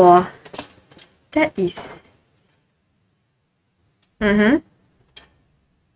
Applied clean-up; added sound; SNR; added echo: neural mask model RNNoise.